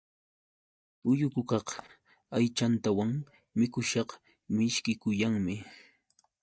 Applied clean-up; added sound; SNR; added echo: neural mask model DeepFilterNet 3.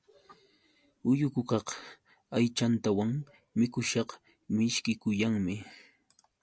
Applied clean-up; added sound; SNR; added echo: none; none; none; none.